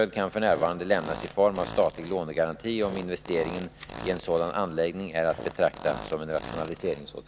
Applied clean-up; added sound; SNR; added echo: none; Fart; 13 dB; none.